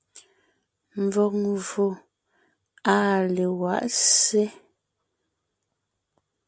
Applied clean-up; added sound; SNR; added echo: none; none; none; none.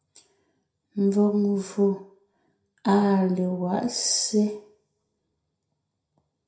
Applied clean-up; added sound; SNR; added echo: none; none; none; reverberation time 0.5 s.